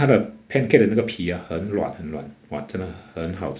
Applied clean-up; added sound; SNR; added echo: none; none; none; none.